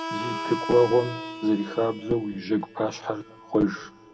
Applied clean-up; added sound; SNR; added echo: none; Harmonica; 10 dB; reverberation time 1.9 s.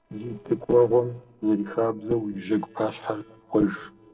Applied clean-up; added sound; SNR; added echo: neural separator model SepFormer DNS4.